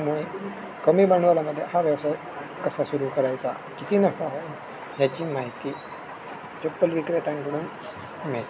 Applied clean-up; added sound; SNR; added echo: none; none; none; none.